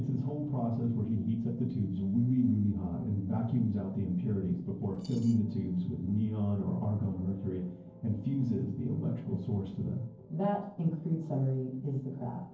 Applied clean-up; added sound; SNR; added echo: neural separator model SepFormer DNS4.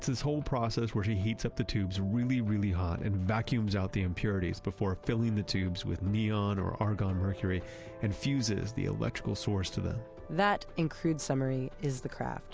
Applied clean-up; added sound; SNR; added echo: none; none; none; none.